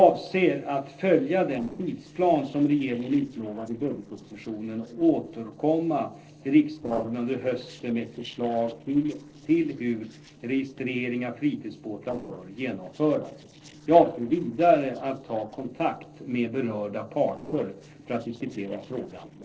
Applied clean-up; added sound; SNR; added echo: neural separator model SepFormer DNS4.